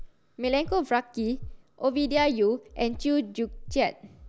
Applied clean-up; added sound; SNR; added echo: none; Breathing; 14 dB; none.